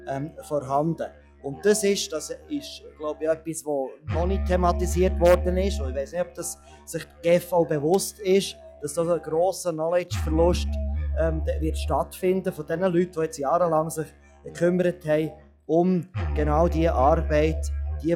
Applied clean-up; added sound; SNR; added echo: classical method log-MMSE.